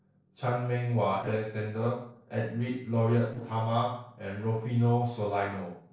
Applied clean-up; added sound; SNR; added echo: neural separator model SepFormer DNS4.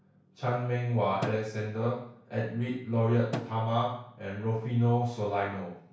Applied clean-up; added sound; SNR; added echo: none; Drum; 13 dB; reverberation time 0.6 s.